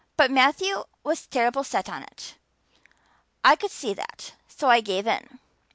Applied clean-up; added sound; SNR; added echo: none; none; none; none.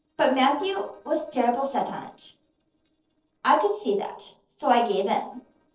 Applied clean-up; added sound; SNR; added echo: neural separator model SepFormer DNS4.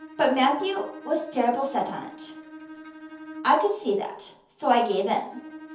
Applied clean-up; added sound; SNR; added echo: none; Bowed string instrument; 17 dB; reverberation time 0.5 s.